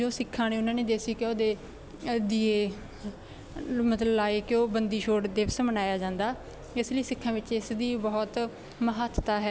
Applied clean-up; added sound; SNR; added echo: none; none; none; none.